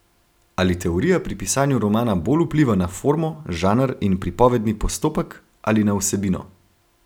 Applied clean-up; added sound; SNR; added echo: none; none; none; none.